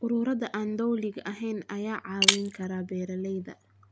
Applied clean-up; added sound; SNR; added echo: none; Shatter; 0 dB; none.